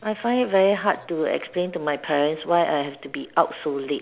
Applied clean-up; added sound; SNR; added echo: none; none; none; none.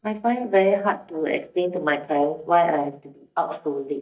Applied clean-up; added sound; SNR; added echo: neural mask model DeepFilterNet 3.